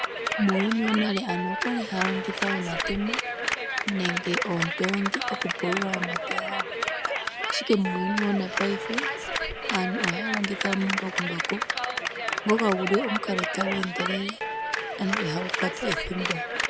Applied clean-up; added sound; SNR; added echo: none; Clapping; 0 dB; none.